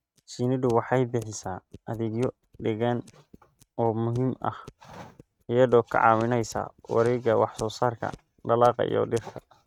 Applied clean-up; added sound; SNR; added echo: neural mask model RNNoise.